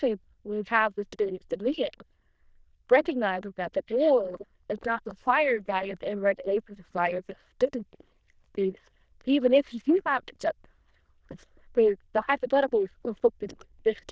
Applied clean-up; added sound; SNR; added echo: neural diffusion model UNIVERSE++.